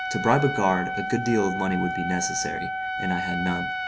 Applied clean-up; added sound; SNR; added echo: none; Trumpet; 3 dB; none.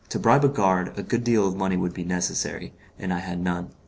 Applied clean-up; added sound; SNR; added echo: none; none; none; none.